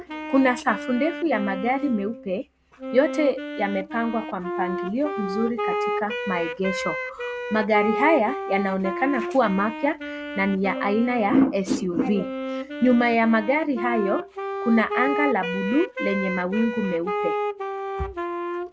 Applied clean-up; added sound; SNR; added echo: none; Wind instrument, woodwind instrument; 6 dB; none.